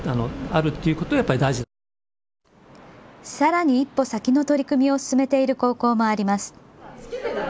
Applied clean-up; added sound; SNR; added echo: none; none; none; none.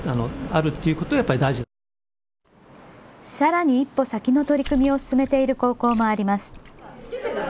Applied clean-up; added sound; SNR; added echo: none; Water / Splash, splatter; 16 dB; none.